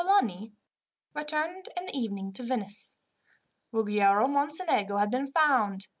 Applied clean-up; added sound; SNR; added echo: none; none; none; none.